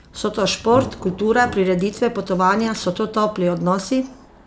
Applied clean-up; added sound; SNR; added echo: none; Thunder; 16 dB; none.